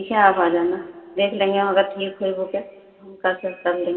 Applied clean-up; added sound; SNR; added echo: none; none; none; reverberation time 2.6 s.